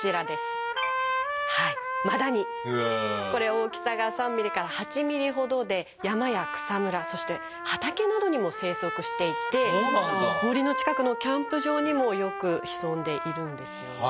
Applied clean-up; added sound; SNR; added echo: none; Trumpet; 4 dB; none.